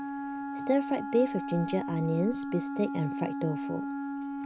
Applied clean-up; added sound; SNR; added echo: none; Wind instrument, woodwind instrument; 4 dB; none.